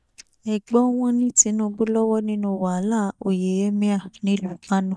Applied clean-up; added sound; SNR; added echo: neural mask model DeepFilterNet 3.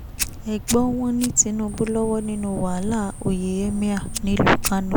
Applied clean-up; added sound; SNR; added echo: none; Cricket + Fire; 7 dB; none.